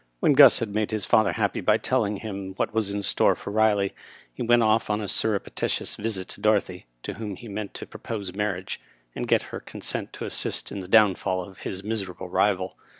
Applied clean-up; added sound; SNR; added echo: none; none; none; none.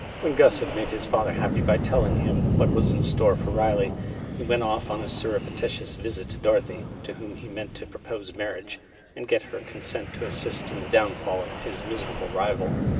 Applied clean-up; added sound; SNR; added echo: none; Wind; 2 dB; reverberation time 2.6 s.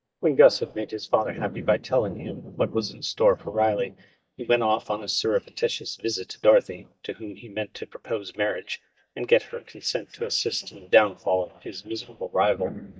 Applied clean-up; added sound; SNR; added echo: neural mask model DeepFilterNet 3.